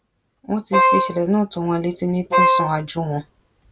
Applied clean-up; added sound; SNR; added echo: none; Wind instrument, woodwind instrument; -5 dB; none.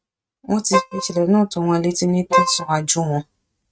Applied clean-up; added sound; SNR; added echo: neural mask model RNNoise.